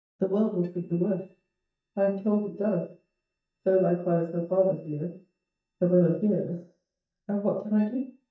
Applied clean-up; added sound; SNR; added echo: neural mask model DeepFilterNet 3.